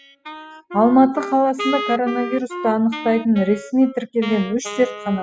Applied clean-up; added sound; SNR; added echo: classical method spectral subtraction.